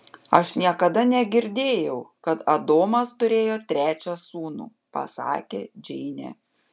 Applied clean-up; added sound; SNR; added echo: none; none; none; none.